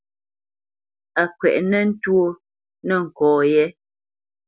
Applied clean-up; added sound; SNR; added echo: none; none; none; none.